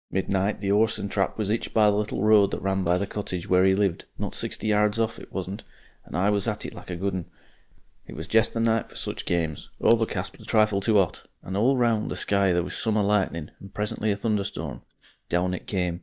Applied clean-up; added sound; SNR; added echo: neural mask model DeepFilterNet 3.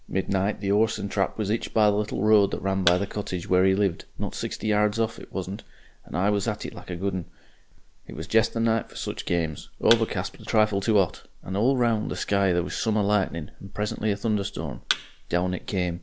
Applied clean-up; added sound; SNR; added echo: none; Thump, thud; 9 dB; none.